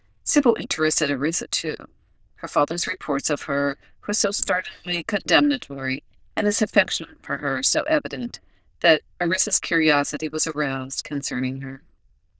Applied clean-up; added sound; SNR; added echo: neural diffusion model UNIVERSE++.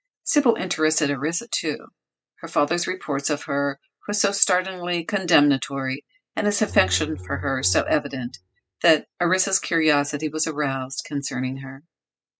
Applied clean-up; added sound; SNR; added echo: classical method spectral subtraction.